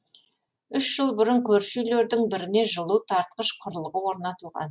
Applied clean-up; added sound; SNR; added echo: none; none; none; none.